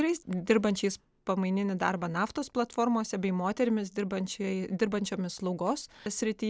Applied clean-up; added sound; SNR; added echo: none; none; none; none.